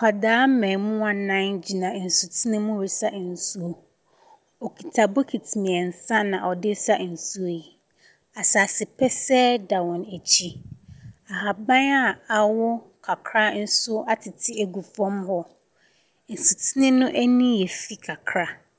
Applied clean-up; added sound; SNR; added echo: none; none; none; none.